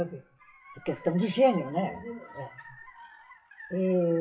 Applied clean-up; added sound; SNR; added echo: classical method WPE with log-MMSE.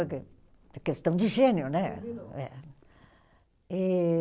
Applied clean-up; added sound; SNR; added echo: none; none; none; none.